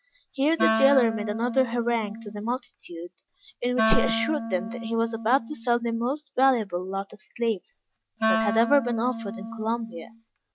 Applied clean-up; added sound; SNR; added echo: none; Wind instrument, woodwind instrument; 4 dB; none.